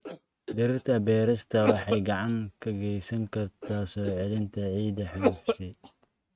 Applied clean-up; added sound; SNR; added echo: neural mask model RNNoise.